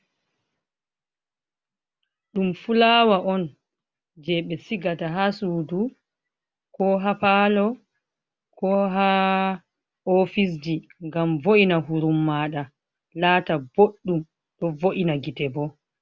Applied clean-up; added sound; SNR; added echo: none; none; none; none.